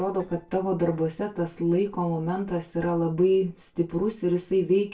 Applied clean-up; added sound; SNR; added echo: neural separator model SepFormer DNS4.